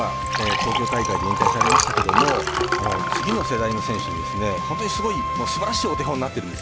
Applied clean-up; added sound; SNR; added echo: none; Wind instrument, woodwind instrument + Liquid; -2 dB; none.